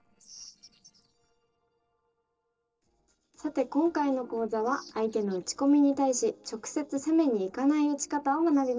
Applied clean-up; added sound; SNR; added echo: neural separator model SepFormer DNS4.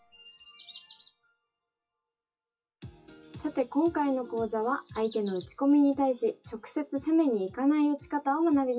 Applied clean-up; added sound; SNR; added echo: classical method WPE with log-MMSE.